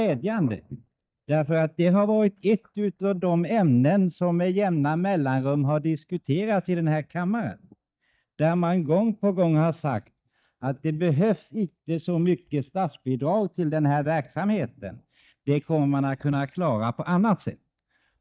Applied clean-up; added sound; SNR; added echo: neural mask model DeepFilterNet 3.